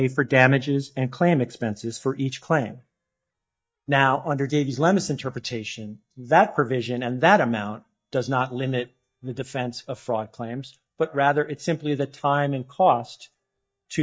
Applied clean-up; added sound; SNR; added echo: neural mask model DeepFilterNet 3.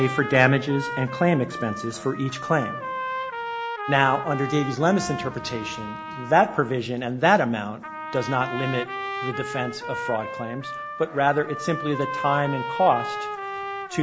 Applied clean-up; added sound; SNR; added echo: none; Trumpet; 8 dB; none.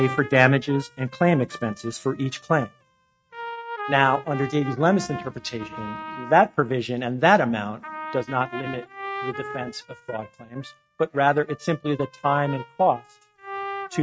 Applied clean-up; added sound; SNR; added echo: neural mask model RNNoise.